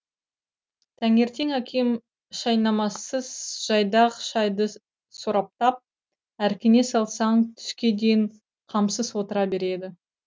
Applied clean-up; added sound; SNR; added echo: none; none; none; none.